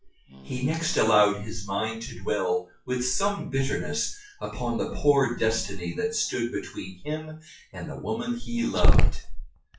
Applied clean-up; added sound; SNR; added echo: classical method WPE with log-MMSE.